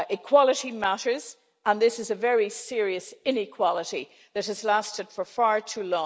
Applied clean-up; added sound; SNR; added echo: none; none; none; none.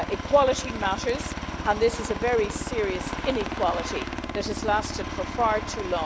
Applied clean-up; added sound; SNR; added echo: none; Aircraft; 6 dB; none.